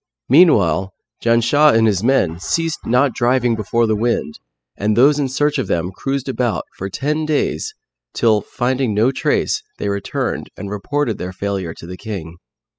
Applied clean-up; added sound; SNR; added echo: classical method spectral subtraction.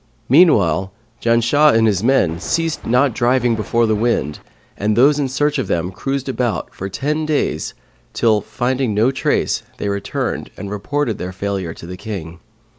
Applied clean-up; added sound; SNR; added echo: none; Thunder; 18 dB; none.